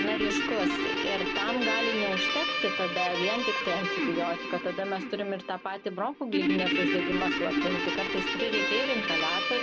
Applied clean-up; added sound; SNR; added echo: none; Guitar; -2 dB; none.